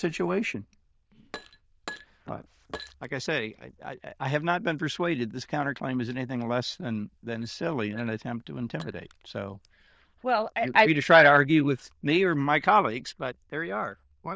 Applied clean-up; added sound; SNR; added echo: neural diffusion model UNIVERSE++.